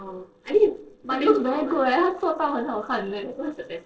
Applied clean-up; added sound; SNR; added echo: neural separator model SepFormer DNS4.